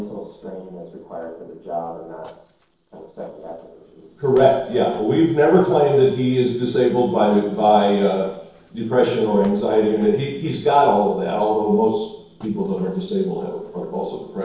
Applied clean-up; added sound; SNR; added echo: neural separator model SepFormer DNS4.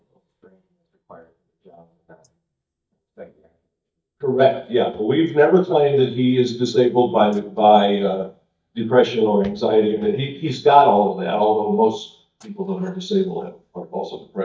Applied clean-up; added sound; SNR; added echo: neural mask model DeepFilterNet 3.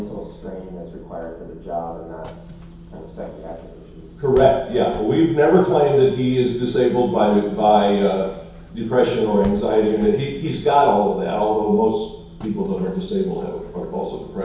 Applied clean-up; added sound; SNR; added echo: none; Bus / Engine; 19 dB; reverberation time 2.2 s.